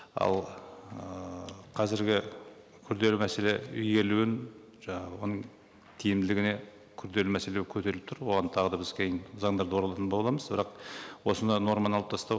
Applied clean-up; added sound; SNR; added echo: none; none; none; none.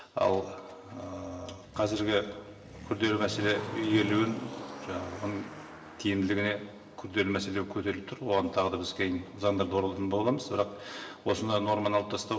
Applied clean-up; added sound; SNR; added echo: none; Motor vehicle (road); 15 dB; reverberation time 0.9 s.